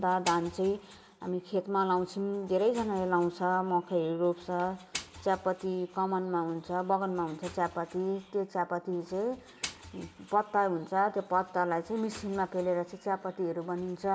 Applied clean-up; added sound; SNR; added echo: none; Engine; 19 dB; reverberation time 1.0 s.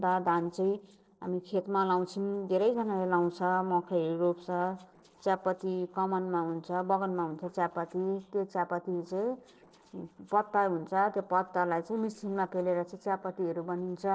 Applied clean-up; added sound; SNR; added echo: neural separator model SepFormer DNS4.